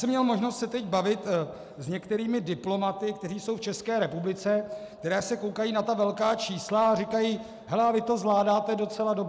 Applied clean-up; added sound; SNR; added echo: none; none; none; none.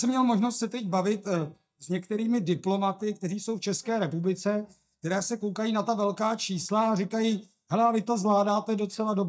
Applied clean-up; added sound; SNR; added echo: neural mask model DeepFilterNet 3.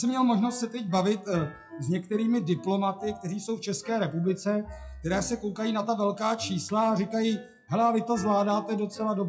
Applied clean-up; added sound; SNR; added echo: classical method WPE with log-MMSE.